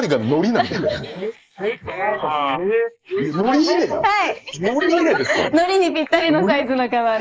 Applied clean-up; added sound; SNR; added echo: neural mask model Resemble Enhance denoiser.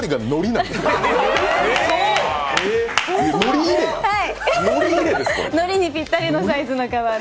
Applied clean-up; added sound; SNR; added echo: none; none; none; none.